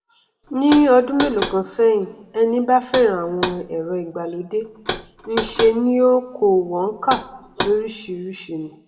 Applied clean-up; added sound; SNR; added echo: none; Knock; 10 dB; reverberation time 1.7 s.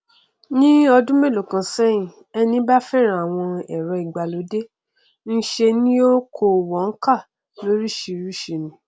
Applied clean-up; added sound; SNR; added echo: none; none; none; none.